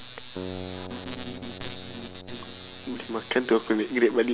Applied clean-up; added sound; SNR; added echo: none; Keyboard (musical); 13 dB; none.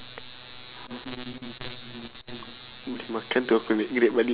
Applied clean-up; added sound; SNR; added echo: none; none; none; none.